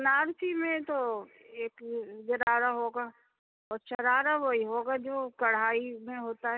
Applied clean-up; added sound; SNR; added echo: none; none; none; none.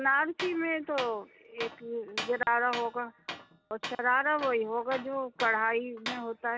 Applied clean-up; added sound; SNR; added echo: none; Tools; 12 dB; none.